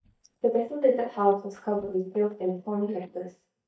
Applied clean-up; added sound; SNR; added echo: neural mask model DeepFilterNet 3.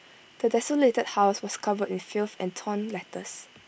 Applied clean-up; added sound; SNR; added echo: none; none; none; none.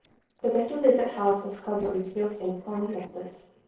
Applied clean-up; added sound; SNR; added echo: neural separator model SepFormer DNS4.